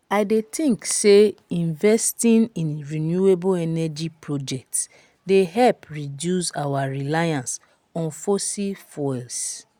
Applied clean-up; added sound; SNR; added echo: none; none; none; none.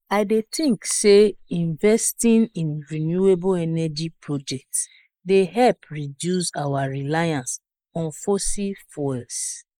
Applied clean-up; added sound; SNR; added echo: neural mask model Resemble Enhance denoiser.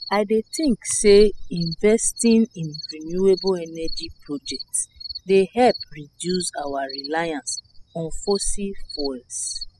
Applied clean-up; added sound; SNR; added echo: classical method spectral subtraction.